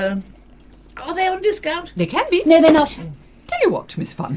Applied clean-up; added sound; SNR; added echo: none; none; none; none.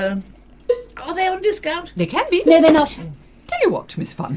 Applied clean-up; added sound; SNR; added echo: none; Cowbell; 9 dB; none.